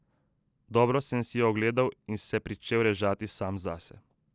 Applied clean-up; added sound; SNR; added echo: none; none; none; none.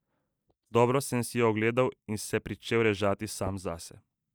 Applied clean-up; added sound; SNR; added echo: neural mask model DeepFilterNet 3.